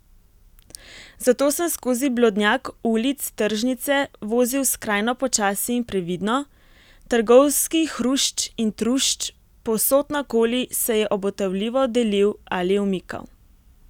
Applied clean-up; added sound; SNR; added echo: none; none; none; none.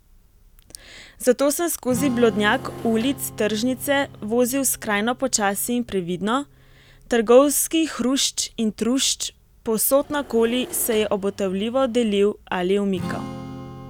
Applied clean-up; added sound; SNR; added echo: none; Strum + Engine / Mechanisms; 17 dB; none.